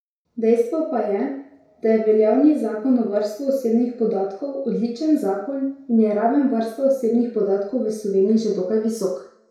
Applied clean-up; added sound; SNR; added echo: none; none; none; reverberation time 0.6 s.